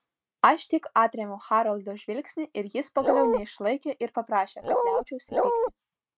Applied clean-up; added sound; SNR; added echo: neural mask model RNNoise.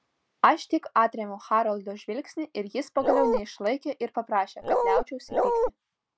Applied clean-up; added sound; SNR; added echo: none; Bark; -4 dB; none.